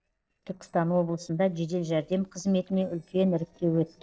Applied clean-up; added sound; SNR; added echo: neural separator model SepFormer DNS4.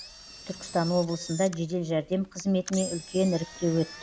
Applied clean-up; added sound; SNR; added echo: none; Engine; 14 dB; none.